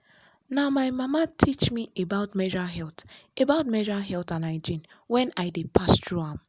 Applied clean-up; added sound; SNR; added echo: none; none; none; none.